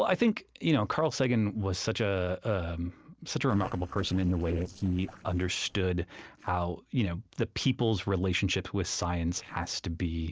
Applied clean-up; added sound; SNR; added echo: neural separator model SepFormer DNS4.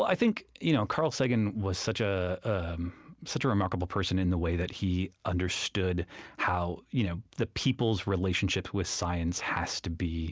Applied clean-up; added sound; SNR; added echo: none; none; none; none.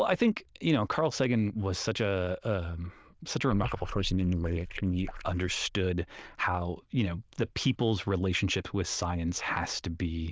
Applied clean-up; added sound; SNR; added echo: neural diffusion model UNIVERSE++.